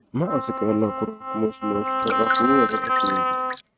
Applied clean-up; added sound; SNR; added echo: neural mask model RNNoise.